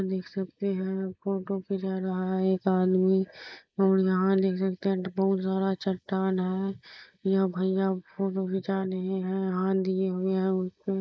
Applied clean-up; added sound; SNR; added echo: neural mask model Resemble Enhance denoiser.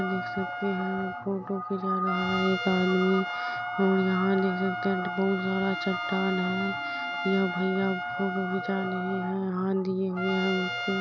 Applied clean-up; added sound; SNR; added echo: none; Trumpet; 6 dB; none.